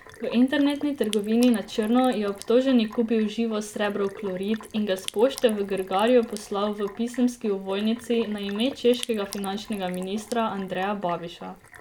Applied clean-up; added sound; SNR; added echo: none; Sink (filling or washing); 19 dB; none.